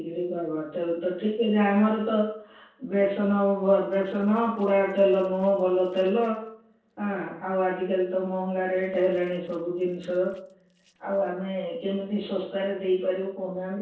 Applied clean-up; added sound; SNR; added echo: neural separator model SepFormer DNS4.